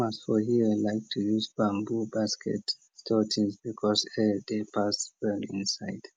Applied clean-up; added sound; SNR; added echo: none; none; none; none.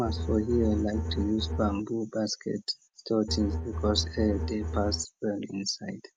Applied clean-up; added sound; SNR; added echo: none; Bowed string instrument; 2 dB; none.